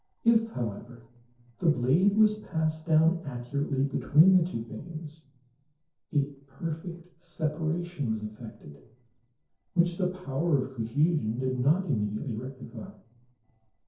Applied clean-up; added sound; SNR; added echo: neural separator model SepFormer DNS4.